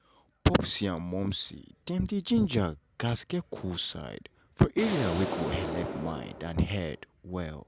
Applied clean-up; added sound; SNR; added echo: none; Explosion; 6 dB; none.